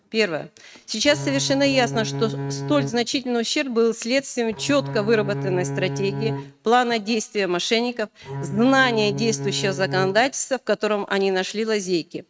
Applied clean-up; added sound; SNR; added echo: neural mask model RNNoise.